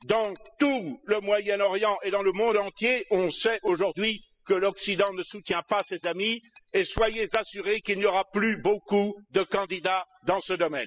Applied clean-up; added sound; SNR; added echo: classical method spectral subtraction.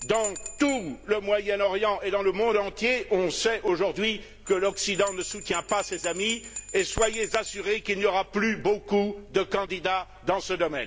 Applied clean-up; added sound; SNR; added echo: none; Crackle + Bell; 13 dB; none.